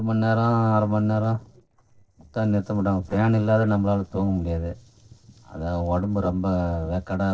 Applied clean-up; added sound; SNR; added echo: neural separator model SepFormer DNS4.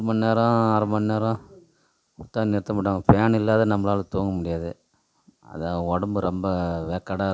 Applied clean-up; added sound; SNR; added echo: none; none; none; none.